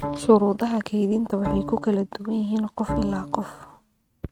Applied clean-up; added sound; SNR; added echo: neural mask model RNNoise.